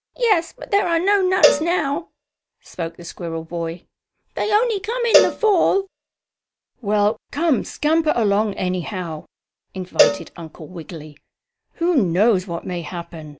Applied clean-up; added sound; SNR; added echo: none; Cowbell; 2 dB; none.